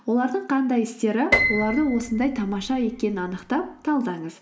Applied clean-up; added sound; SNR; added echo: none; Piano; 5 dB; none.